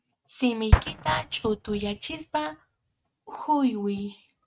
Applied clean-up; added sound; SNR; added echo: neural mask model RNNoise.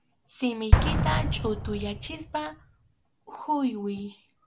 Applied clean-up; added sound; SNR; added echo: none; Explosion; -4 dB; none.